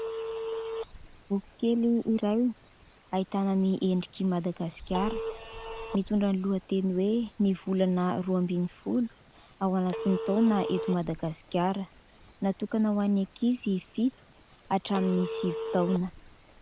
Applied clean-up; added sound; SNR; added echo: none; Telephone; 11 dB; none.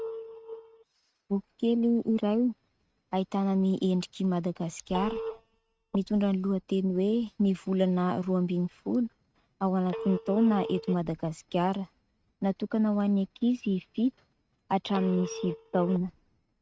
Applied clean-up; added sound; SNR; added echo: neural mask model RNNoise.